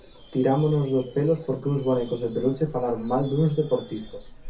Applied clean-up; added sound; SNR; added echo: none; Screech / Subway, metro, underground; 17 dB; reverberation time 0.3 s.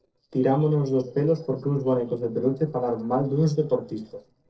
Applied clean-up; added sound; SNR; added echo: neural separator model SepFormer DNS4.